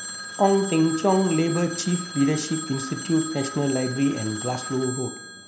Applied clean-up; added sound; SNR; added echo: none; Telephone; 10 dB; none.